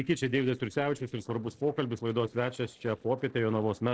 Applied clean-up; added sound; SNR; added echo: neural separator model SepFormer DNS4.